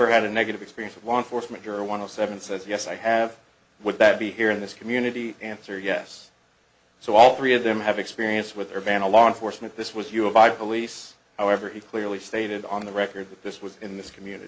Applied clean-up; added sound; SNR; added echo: none; none; none; none.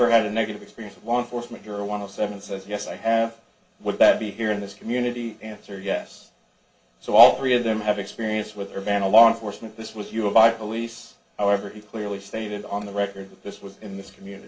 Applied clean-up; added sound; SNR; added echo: none; none; none; reverberation time 0.2 s.